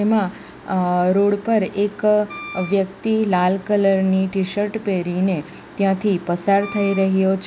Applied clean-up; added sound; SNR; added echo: none; Wind instrument, woodwind instrument; 16 dB; none.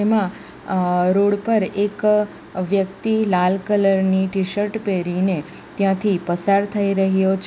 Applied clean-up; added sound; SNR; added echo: none; none; none; none.